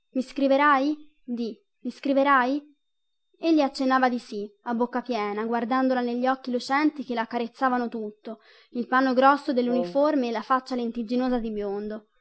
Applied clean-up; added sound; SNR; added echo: none; Brass instrument; 10 dB; none.